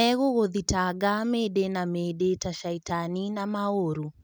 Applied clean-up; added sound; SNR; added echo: none; none; none; none.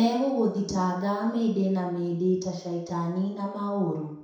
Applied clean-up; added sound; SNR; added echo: none; none; none; reverberation time 0.7 s.